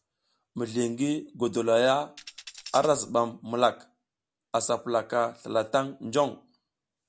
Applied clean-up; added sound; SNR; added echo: none; Tambourine; 17 dB; none.